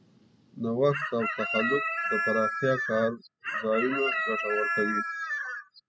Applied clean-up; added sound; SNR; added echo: classical method spectral subtraction.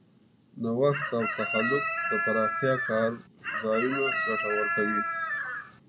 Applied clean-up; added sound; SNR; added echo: none; Chicken, rooster; 0 dB; none.